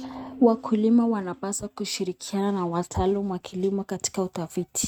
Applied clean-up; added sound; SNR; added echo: neural mask model RNNoise.